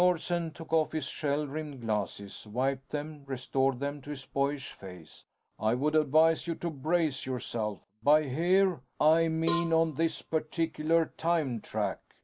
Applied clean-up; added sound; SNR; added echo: none; Cowbell; 12 dB; none.